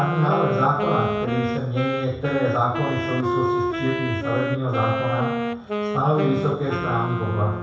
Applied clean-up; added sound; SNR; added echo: none; Wind instrument, woodwind instrument; 2 dB; reverberation time 0.7 s.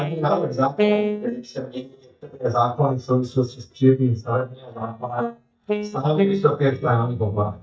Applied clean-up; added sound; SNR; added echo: neural mask model DeepFilterNet 3.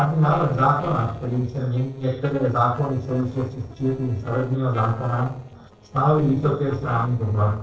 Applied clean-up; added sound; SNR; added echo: neural separator model SepFormer DNS4.